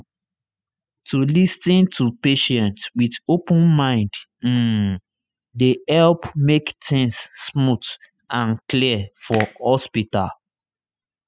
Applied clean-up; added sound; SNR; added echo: classical method spectral subtraction.